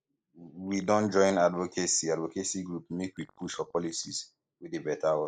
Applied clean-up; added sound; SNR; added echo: neural mask model Resemble Enhance denoiser.